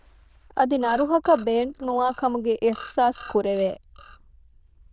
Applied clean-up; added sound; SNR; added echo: neural diffusion model UNIVERSE++.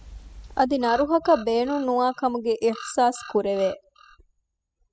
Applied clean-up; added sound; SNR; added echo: classical method spectral subtraction.